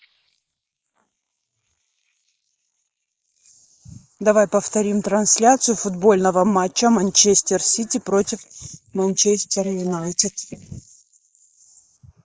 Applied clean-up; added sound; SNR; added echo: neural mask model Resemble Enhance denoiser.